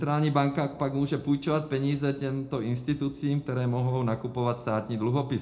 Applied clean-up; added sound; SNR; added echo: none; none; none; reverberation time 0.3 s.